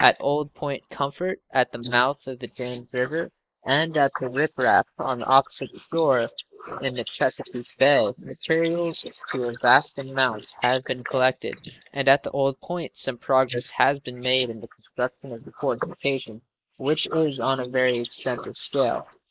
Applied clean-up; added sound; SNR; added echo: neural mask model Resemble Enhance denoiser.